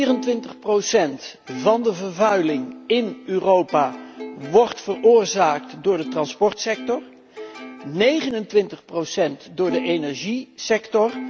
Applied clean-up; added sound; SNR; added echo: none; Plucked string instrument; 14 dB; none.